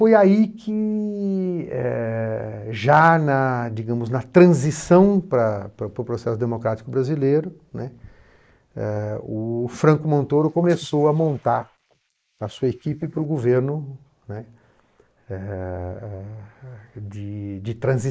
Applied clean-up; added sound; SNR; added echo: neural mask model Resemble Enhance denoiser.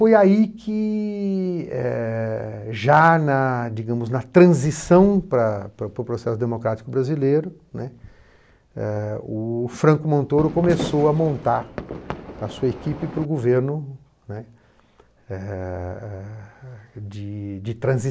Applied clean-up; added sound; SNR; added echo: none; Fireworks; 11 dB; none.